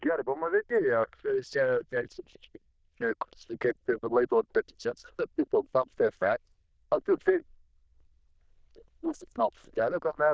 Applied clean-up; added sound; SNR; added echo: neural diffusion model UNIVERSE++.